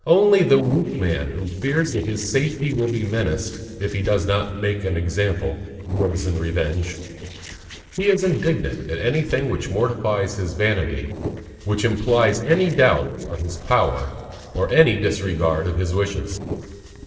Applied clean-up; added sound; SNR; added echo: neural separator model SepFormer DNS4.